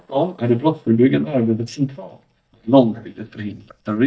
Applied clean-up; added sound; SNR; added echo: neural mask model DeepFilterNet 3.